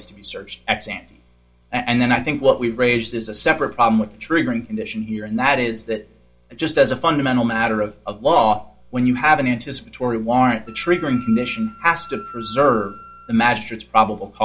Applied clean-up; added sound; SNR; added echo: none; Wind instrument, woodwind instrument; 18 dB; reverberation time 0.2 s.